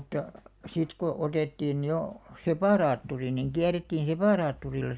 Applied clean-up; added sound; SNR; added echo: none; none; none; none.